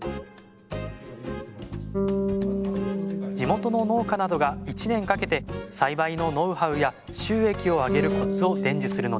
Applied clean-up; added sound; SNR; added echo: none; Bass guitar; 4 dB; none.